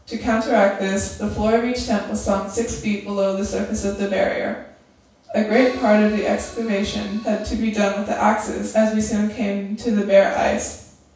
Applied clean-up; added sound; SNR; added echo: none; Accordion; 18 dB; reverberation time 0.7 s.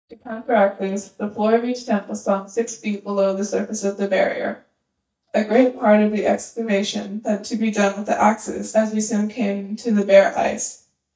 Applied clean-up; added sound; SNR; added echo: neural mask model DeepFilterNet 3.